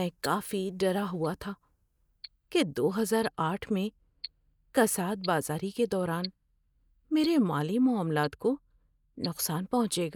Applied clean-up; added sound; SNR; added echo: neural mask model DeepFilterNet 3.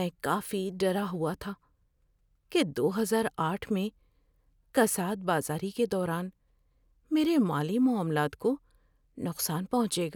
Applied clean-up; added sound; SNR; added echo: none; none; none; none.